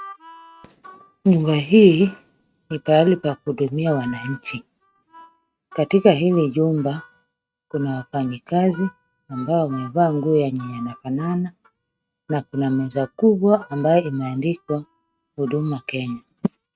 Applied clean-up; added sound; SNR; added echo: neural mask model RNNoise.